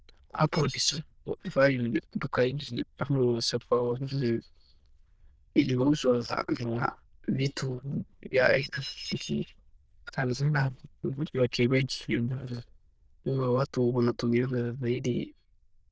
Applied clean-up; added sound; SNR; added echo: neural diffusion model UNIVERSE++.